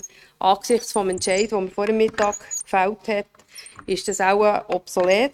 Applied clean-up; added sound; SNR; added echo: neural mask model RNNoise.